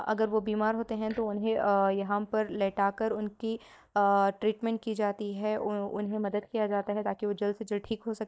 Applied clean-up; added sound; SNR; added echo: neural mask model DeepFilterNet 3.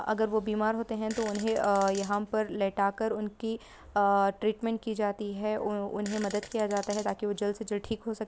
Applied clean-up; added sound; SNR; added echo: none; Fart; 18 dB; none.